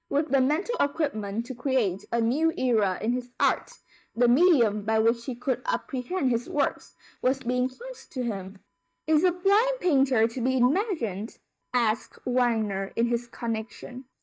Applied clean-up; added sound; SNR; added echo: neural mask model DeepFilterNet 3.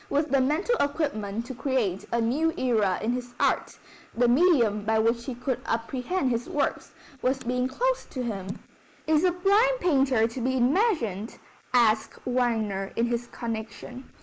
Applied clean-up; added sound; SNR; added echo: neural mask model Resemble Enhance denoiser.